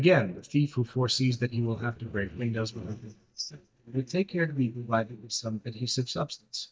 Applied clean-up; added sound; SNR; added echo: neural mask model DeepFilterNet 3.